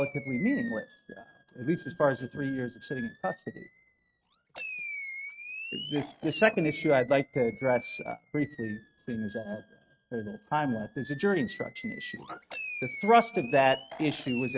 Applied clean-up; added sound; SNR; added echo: neural mask model RNNoise.